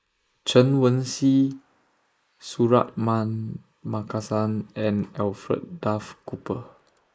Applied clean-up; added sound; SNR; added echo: neural mask model Resemble Enhance denoiser.